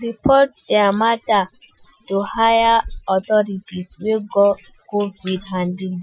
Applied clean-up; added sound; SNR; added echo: classical method Wiener filter.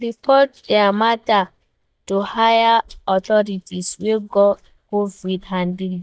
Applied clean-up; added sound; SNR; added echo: neural mask model DeepFilterNet 3.